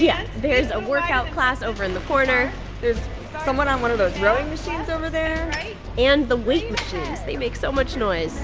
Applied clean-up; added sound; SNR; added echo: none; none; none; none.